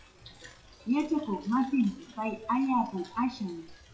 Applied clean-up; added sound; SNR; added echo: classical method WPE with log-MMSE.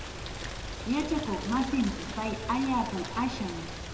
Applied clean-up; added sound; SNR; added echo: none; Rain; 6 dB; reverberation time 1.7 s.